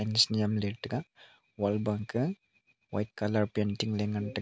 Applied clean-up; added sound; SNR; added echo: none; none; none; none.